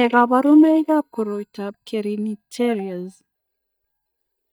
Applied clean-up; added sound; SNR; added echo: neural mask model DeepFilterNet 3.